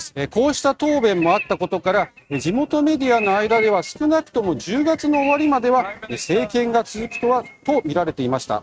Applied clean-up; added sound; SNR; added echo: neural mask model RNNoise.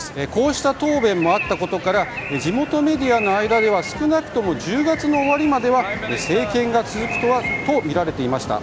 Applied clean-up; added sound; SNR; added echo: none; Bird; 11 dB; none.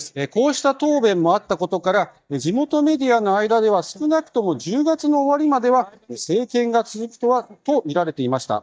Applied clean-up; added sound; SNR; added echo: neural mask model DeepFilterNet 3.